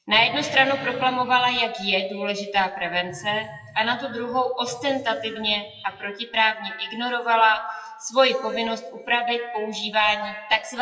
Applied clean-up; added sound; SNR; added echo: classical method WPE with log-MMSE.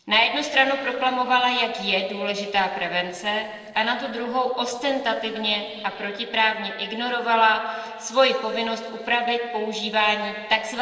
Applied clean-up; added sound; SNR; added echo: neural separator model SepFormer DNS4.